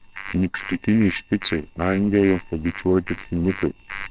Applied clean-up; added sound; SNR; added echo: neural separator model SepFormer WHAMR!.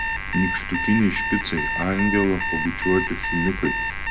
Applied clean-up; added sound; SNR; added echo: none; Alarm; 2 dB; reverberation time 1.2 s.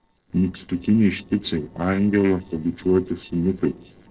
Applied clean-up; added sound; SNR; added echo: neural separator model SepFormer DNS4.